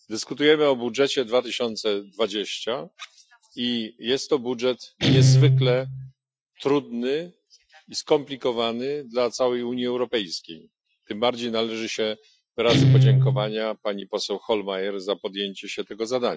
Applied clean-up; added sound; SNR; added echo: classical method Wiener filter.